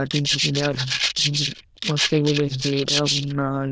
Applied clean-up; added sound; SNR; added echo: neural diffusion model UNIVERSE++.